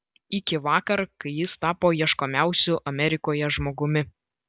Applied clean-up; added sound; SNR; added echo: none; none; none; none.